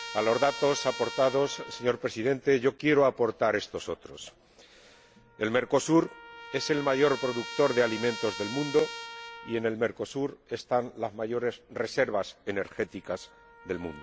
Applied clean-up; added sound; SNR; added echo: none; Trumpet; 15 dB; none.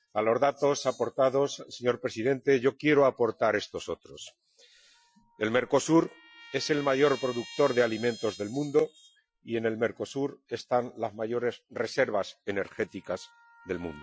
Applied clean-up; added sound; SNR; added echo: classical method Wiener filter.